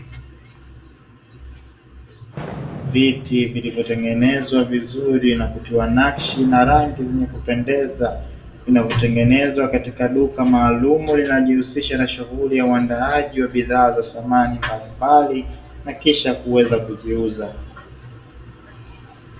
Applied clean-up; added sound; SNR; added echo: none; Fireworks; 10 dB; reverberation time 0.4 s.